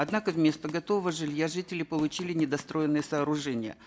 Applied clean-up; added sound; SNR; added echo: none; Run; 20 dB; none.